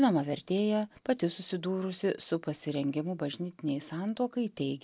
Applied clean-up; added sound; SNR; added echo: none; none; none; none.